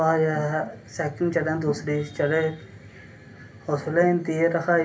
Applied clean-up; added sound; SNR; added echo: none; none; none; reverberation time 0.3 s.